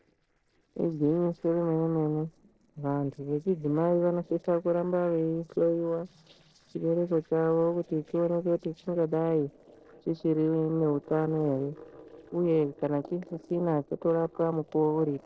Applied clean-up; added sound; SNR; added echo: neural separator model SepFormer DNS4.